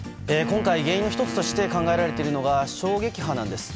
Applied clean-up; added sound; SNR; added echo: none; Wind instrument, woodwind instrument; 9 dB; none.